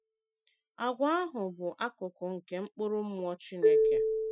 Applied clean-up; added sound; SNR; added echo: classical method Wiener filter.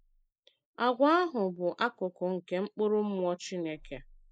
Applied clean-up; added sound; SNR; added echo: neural mask model Resemble Enhance denoiser.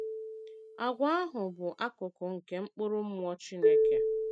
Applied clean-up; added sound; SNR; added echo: neural mask model RNNoise.